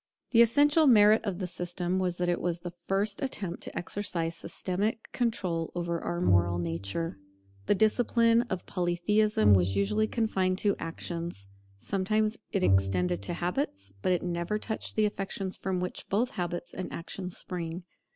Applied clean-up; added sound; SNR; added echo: none; Bowed string instrument; 5 dB; none.